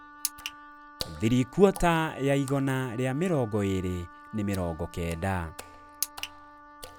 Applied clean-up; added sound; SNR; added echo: none; Water / Splash, splatter + Wind instrument, woodwind instrument; 17 dB; none.